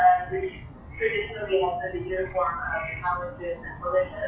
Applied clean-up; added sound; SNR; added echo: classical method WPE with log-MMSE.